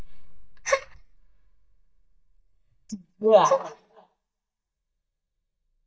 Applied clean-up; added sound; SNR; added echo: neural mask model DeepFilterNet 3.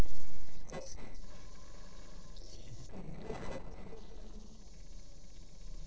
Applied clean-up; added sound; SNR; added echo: neural separator model SepFormer DNS4.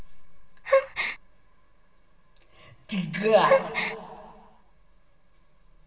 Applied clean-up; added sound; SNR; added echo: none; Gasp; -1 dB; reverberation time 2.2 s.